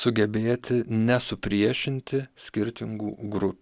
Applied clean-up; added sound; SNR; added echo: none; none; none; none.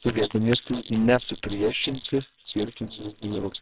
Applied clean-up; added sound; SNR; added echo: neural separator model SepFormer WHAMR!.